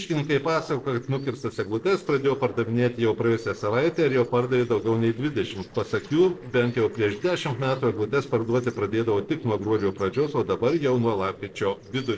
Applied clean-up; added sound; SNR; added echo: neural separator model SepFormer DNS4.